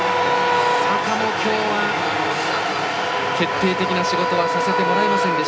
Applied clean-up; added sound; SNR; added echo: none; Wind instrument, woodwind instrument; 3 dB; reverberation time 0.3 s.